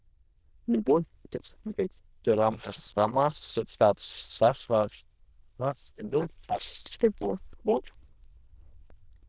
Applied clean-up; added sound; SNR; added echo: neural diffusion model UNIVERSE++.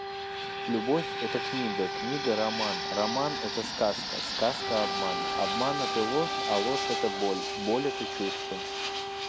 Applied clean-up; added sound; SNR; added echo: none; Fixed-wing aircraft, airplane + Wind instrument, woodwind instrument; 1 dB; none.